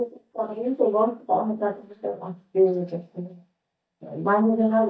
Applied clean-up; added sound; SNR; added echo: neural mask model DeepFilterNet 3.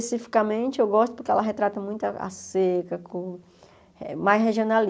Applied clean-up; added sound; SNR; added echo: none; none; none; none.